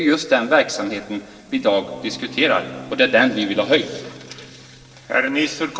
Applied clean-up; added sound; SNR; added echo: none; Bowed string instrument; 18 dB; reverberation time 1.7 s.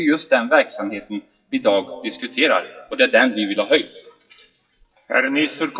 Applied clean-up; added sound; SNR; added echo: classical method WPE with log-MMSE.